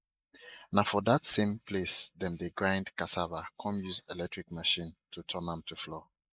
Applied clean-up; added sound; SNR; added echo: neural mask model Resemble Enhance denoiser.